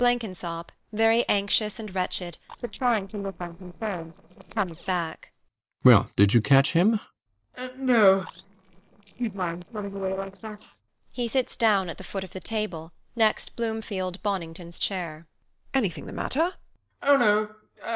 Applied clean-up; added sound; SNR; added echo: neural separator model SepFormer DNS4.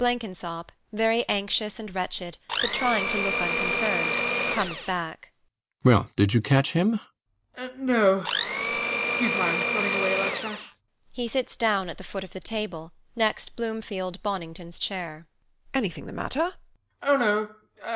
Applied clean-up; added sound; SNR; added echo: none; Domestic sounds, home sounds; 0 dB; none.